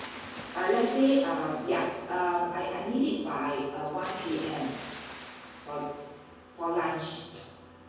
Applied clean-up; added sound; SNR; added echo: none; Water; 16 dB; reverberation time 1.3 s.